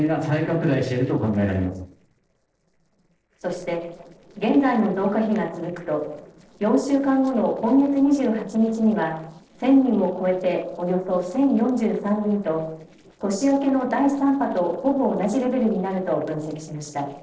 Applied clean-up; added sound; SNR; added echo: neural separator model SepFormer DNS4.